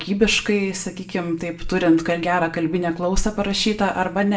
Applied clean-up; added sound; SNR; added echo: none; none; none; reverberation time 0.4 s.